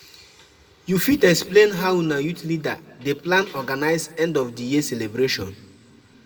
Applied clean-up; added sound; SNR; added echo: none; none; none; reverberation time 0.8 s.